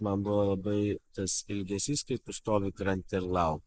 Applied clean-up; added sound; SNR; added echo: neural mask model Resemble Enhance denoiser.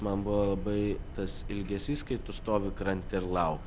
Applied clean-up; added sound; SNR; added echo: none; none; none; none.